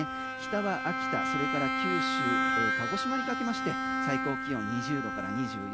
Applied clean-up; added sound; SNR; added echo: none; Bowed string instrument; -3 dB; none.